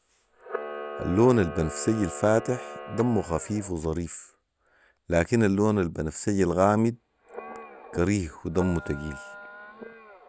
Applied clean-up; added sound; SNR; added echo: none; Camera; 14 dB; none.